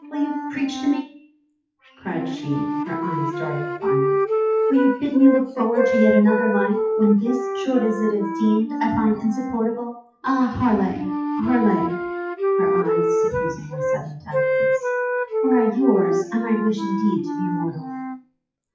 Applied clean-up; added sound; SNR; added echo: classical method WPE with log-MMSE.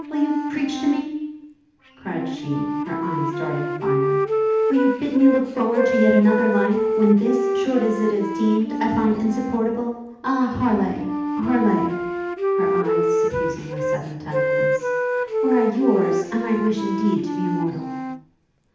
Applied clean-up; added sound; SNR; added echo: none; Wind instrument, woodwind instrument; 1 dB; reverberation time 0.8 s.